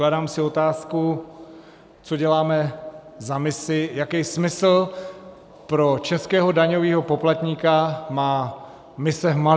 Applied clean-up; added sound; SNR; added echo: none; none; none; none.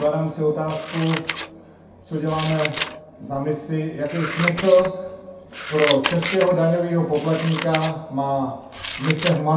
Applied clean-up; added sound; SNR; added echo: none; Scissors; 8 dB; reverberation time 0.6 s.